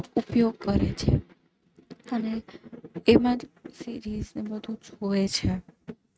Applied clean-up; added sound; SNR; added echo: neural mask model RNNoise.